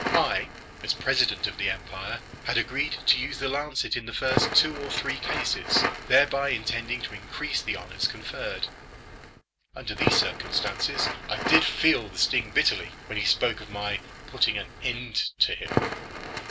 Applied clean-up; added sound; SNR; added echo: none; Crackle; 6 dB; none.